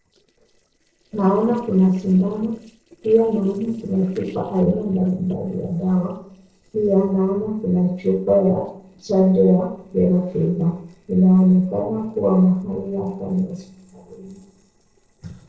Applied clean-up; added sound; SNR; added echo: neural separator model SepFormer DNS4.